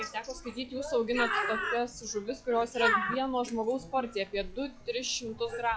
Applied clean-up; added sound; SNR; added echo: classical method log-MMSE.